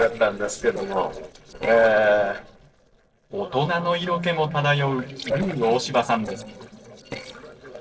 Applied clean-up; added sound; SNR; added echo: neural separator model SepFormer DNS4.